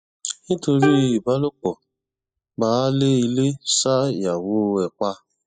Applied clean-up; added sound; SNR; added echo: classical method spectral subtraction.